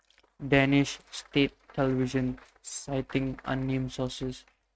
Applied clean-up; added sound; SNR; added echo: neural mask model RNNoise.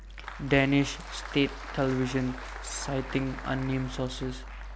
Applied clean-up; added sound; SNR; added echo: none; Applause; 14 dB; none.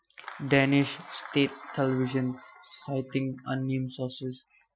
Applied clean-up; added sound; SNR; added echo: classical method Wiener filter.